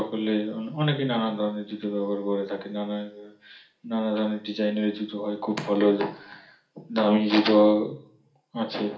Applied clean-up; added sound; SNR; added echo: none; none; none; reverberation time 0.4 s.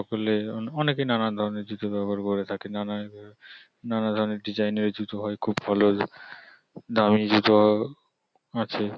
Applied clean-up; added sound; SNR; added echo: none; none; none; none.